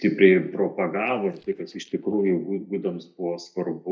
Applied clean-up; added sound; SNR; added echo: neural mask model DeepFilterNet 3.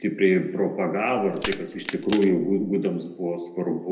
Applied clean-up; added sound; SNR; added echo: none; Crack; 11 dB; reverberation time 0.8 s.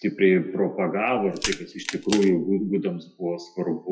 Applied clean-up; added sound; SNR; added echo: classical method WPE with log-MMSE.